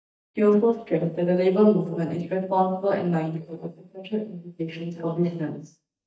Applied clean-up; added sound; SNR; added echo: neural mask model DeepFilterNet 3.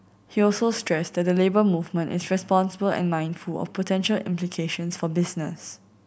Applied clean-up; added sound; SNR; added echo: none; none; none; none.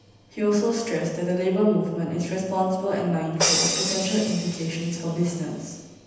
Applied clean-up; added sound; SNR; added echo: none; Crash cymbal; 6 dB; reverberation time 1.1 s.